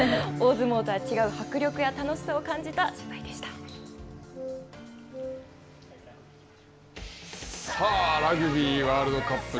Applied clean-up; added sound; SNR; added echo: none; Piano + Wind instrument, woodwind instrument; 12 dB; none.